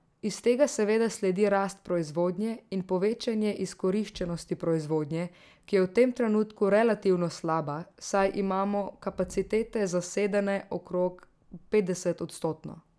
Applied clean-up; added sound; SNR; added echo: none; none; none; none.